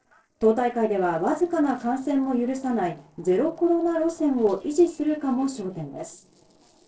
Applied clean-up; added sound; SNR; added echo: neural separator model SepFormer DNS4.